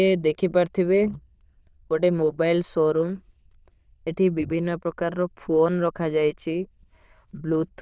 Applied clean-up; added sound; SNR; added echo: neural diffusion model UNIVERSE++.